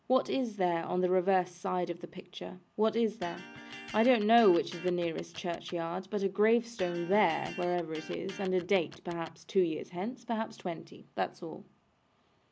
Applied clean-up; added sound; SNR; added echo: none; Electric guitar; 16 dB; none.